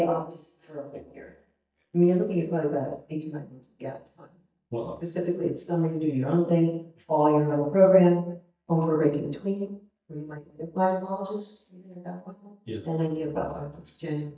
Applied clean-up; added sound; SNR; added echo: neural mask model DeepFilterNet 3.